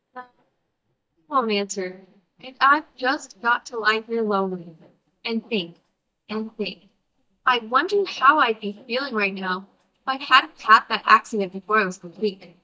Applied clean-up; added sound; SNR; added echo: neural mask model DeepFilterNet 3.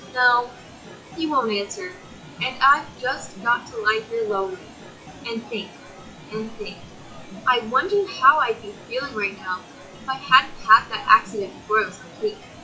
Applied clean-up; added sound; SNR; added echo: classical method WPE with log-MMSE.